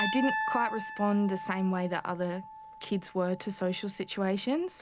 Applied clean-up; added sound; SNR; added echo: none; Piano; 7 dB; none.